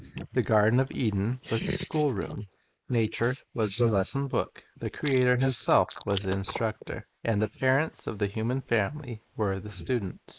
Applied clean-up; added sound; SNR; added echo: neural mask model Resemble Enhance denoiser.